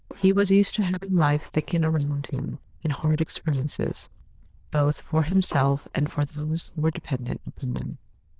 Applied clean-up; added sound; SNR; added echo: neural diffusion model UNIVERSE++.